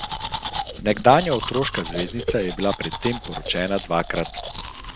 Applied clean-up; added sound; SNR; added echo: none; Domestic sounds, home sounds; 8 dB; none.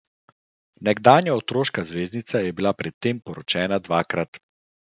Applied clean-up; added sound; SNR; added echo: none; none; none; none.